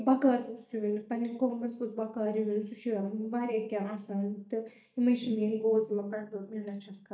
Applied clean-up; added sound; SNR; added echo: neural mask model DeepFilterNet 3.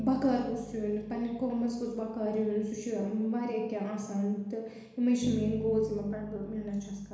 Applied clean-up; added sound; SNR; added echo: none; Bass guitar; 13 dB; reverberation time 1.1 s.